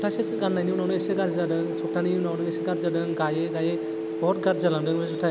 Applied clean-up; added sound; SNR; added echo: none; Telephone; 3 dB; none.